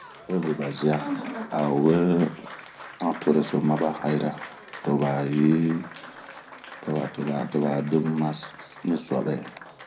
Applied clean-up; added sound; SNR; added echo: none; Applause; 16 dB; reverberation time 0.4 s.